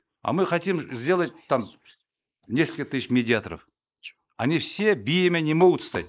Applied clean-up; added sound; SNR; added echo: neural mask model Resemble Enhance denoiser.